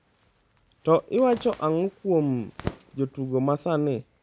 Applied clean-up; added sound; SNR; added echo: none; Zipper (clothing); 18 dB; none.